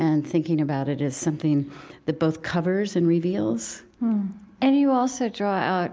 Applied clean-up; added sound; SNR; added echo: none; none; none; none.